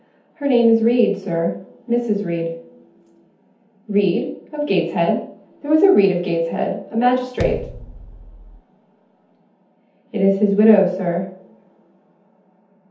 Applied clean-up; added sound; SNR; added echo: none; Bass drum; 13 dB; reverberation time 0.6 s.